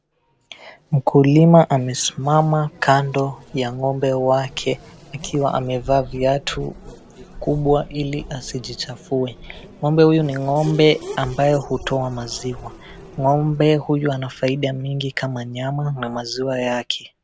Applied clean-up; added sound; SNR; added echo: none; Race car, auto racing / Accelerating, revving, vroom; 19 dB; none.